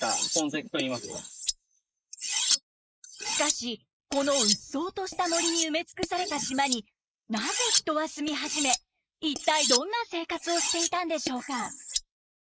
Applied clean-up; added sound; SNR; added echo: neural mask model Resemble Enhance denoiser.